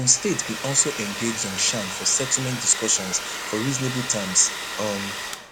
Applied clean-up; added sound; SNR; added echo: none; Domestic sounds, home sounds; 7 dB; none.